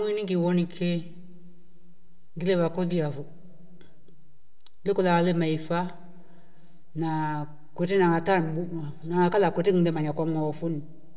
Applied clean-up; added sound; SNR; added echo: none; none; none; reverberation time 0.7 s.